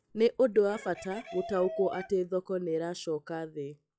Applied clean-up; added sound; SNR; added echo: classical method log-MMSE.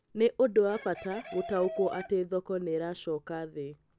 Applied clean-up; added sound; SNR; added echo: none; Chicken, rooster; 14 dB; none.